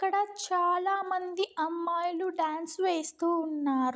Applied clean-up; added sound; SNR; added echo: none; none; none; none.